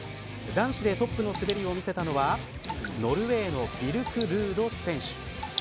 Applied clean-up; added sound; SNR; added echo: none; Drip / Water; 11 dB; none.